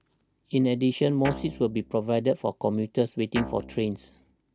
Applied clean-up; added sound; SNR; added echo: none; Guitar; 12 dB; none.